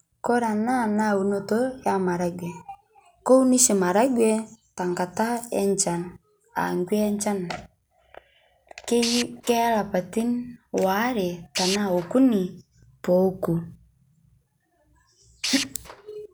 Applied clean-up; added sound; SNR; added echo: none; Tools; 7 dB; none.